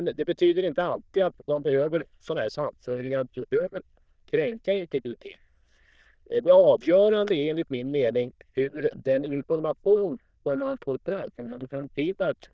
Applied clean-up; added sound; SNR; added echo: neural diffusion model UNIVERSE++.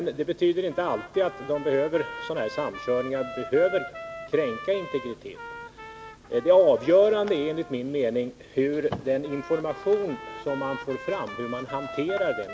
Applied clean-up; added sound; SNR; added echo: none; Trumpet; 14 dB; none.